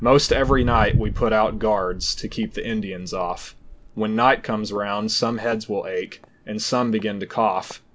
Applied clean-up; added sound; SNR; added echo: none; Walk, footsteps; 8 dB; none.